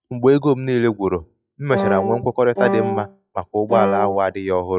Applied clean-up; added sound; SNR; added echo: classical method log-MMSE.